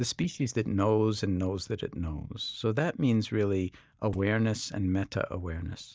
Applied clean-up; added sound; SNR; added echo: neural mask model DeepFilterNet 3.